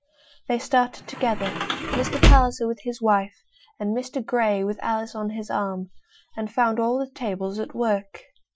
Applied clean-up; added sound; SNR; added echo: classical method Wiener filter.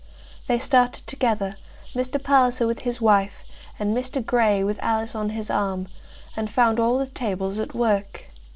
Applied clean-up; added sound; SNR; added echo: none; none; none; none.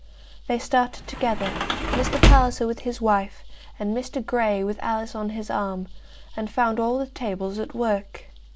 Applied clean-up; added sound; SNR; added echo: none; Sliding door / Slam; -3 dB; none.